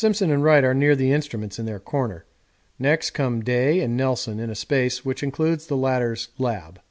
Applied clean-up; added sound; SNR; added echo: none; none; none; none.